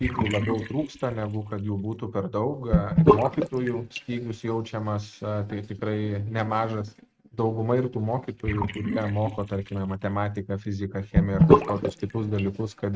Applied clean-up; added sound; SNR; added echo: neural mask model RNNoise.